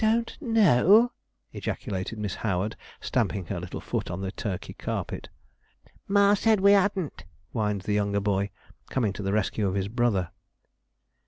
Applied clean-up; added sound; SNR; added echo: none; none; none; none.